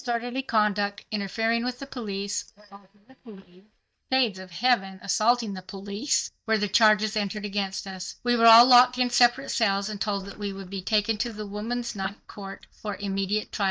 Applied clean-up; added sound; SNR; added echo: neural mask model DeepFilterNet 3.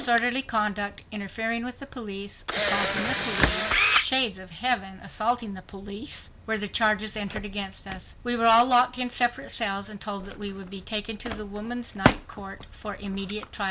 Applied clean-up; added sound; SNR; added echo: none; Camera; 3 dB; none.